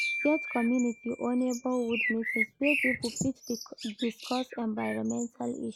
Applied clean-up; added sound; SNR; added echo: neural mask model RNNoise.